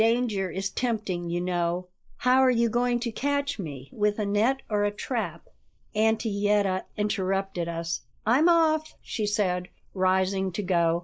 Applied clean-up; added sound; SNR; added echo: neural mask model Resemble Enhance denoiser.